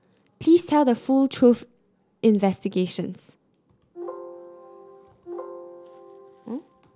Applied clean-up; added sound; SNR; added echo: none; none; none; none.